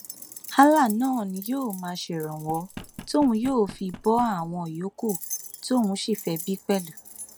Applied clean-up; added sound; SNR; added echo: none; Keys jangling + Knock; 16 dB; none.